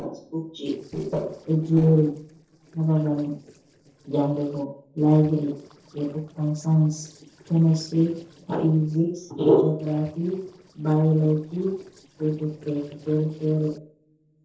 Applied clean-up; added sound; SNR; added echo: neural separator model SepFormer DNS4.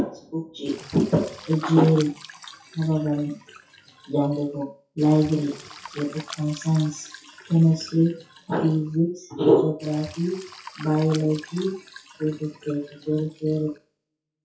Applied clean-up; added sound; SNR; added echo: classical method WPE with log-MMSE.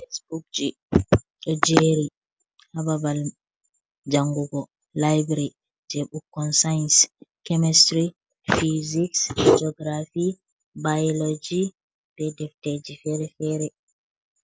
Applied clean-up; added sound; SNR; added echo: none; none; none; none.